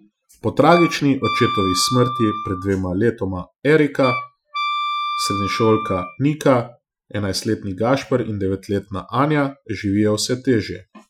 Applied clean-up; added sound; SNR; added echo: classical method Wiener filter.